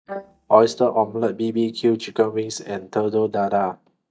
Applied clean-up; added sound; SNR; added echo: neural mask model DeepFilterNet 3.